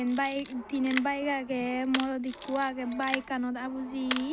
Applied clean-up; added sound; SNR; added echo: none; Camera; 5 dB; none.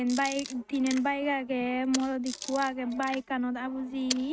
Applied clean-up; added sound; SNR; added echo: neural mask model RNNoise.